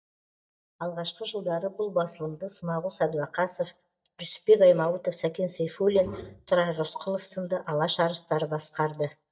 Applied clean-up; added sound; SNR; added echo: neural mask model DeepFilterNet 3.